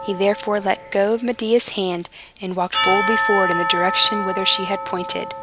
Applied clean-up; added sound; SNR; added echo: none; Church bell / Percussion; 4 dB; none.